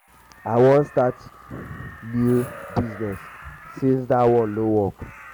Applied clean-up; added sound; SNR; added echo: none; Crow; 20 dB; none.